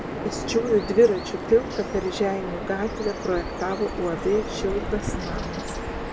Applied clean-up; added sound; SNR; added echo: none; Bird vocalization, bird call, bird song; 6 dB; none.